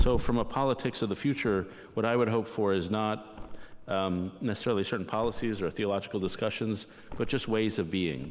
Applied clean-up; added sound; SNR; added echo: none; Thump, thud; 7 dB; none.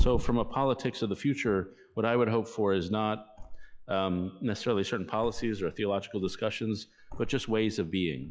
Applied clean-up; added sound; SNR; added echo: classical method log-MMSE.